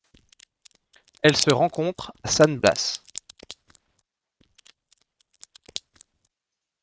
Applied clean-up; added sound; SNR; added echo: neural mask model RNNoise.